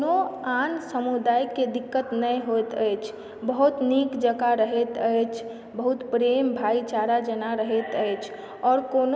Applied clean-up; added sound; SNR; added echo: none; none; none; none.